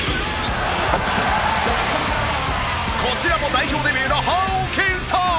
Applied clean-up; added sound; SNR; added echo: none; none; none; none.